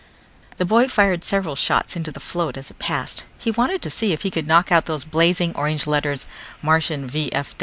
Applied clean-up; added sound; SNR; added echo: none; none; none; none.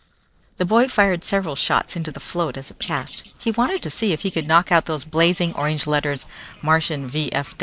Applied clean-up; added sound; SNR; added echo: neural separator model SepFormer DNS4.